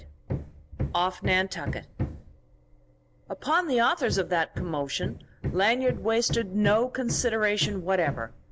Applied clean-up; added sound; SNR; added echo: none; Hammer; 8 dB; none.